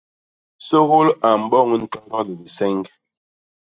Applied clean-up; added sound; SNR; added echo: neural mask model DeepFilterNet 3.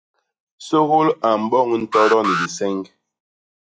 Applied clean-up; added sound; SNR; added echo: classical method log-MMSE.